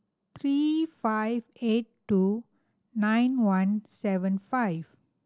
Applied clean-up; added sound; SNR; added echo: none; none; none; none.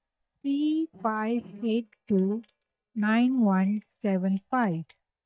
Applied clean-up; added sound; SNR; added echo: neural mask model DeepFilterNet 3.